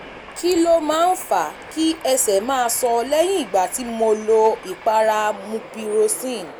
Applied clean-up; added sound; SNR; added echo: none; Train; 18 dB; none.